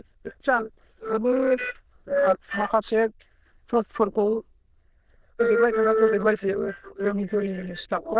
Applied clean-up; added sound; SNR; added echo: neural diffusion model UNIVERSE++.